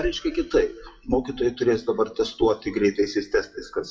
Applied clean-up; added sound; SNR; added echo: classical method WPE with log-MMSE.